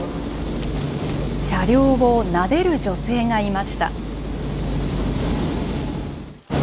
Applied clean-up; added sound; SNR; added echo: none; none; none; none.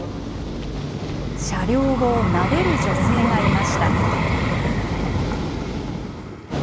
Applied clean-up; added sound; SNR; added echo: none; Vehicle; -1 dB; none.